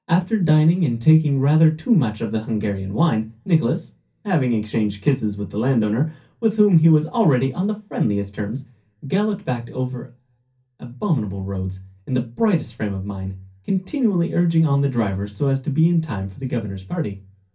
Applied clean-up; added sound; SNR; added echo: none; none; none; reverberation time 0.3 s.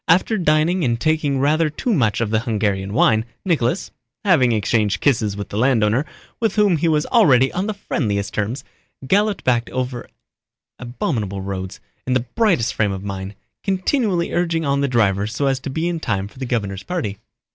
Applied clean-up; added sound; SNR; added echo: none; none; none; none.